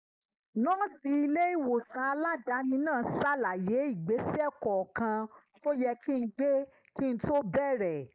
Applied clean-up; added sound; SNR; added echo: neural mask model Resemble Enhance denoiser.